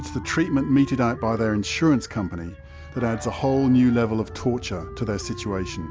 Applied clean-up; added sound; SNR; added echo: none; Wind instrument, woodwind instrument; 18 dB; none.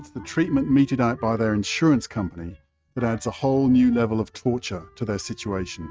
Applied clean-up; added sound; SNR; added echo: neural mask model RNNoise.